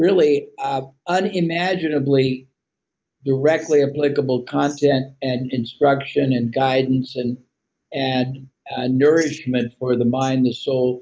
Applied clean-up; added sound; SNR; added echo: none; none; none; none.